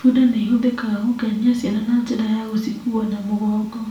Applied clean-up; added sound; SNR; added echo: none; none; none; reverberation time 0.4 s.